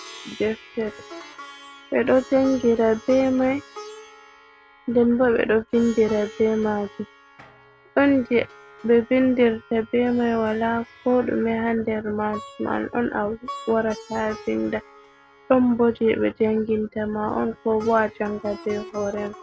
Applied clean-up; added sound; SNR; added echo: none; Plucked string instrument; 20 dB; none.